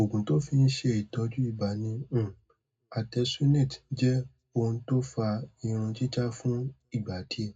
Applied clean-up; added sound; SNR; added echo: none; none; none; reverberation time 0.3 s.